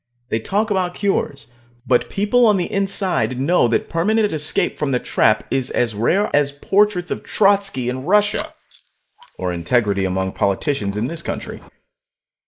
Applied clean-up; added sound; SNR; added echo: neural mask model Resemble Enhance denoiser.